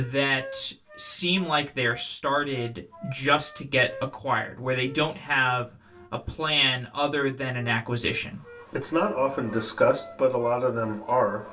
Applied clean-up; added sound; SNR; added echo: none; Wind instrument, woodwind instrument; 20 dB; reverberation time 0.2 s.